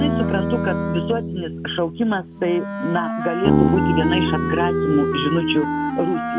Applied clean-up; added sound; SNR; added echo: none; Wind instrument, woodwind instrument + Bass guitar; -2 dB; none.